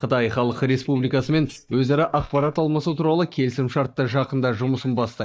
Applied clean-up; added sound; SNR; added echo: neural mask model DeepFilterNet 3.